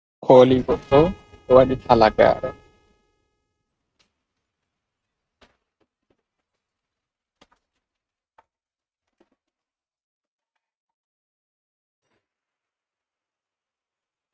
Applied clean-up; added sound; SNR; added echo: neural mask model RNNoise.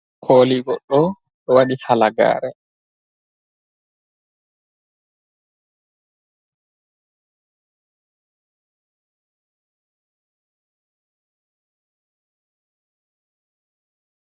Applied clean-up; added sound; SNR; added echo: none; none; none; none.